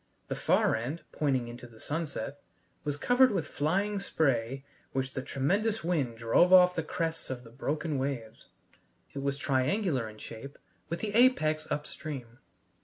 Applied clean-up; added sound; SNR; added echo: none; none; none; none.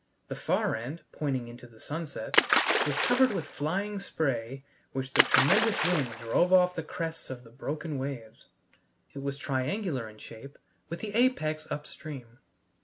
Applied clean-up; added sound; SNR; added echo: none; Splash, splatter; 0 dB; none.